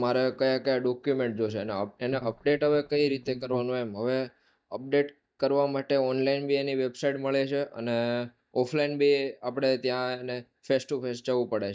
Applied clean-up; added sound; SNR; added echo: neural mask model DeepFilterNet 3.